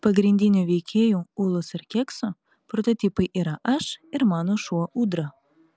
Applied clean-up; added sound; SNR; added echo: none; none; none; none.